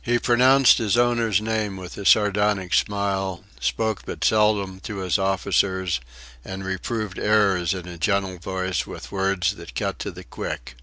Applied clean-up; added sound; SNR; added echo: neural separator model SepFormer DNS4.